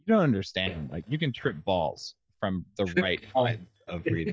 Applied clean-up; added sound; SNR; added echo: neural mask model DeepFilterNet 3.